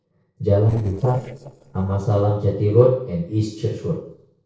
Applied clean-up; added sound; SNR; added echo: neural separator model SepFormer DNS4.